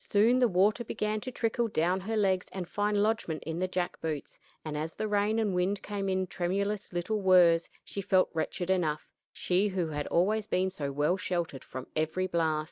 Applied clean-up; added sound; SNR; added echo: none; none; none; none.